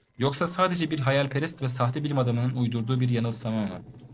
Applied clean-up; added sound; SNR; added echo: neural separator model SepFormer DNS4.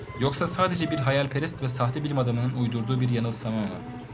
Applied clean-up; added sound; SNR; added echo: none; Engine; 11 dB; none.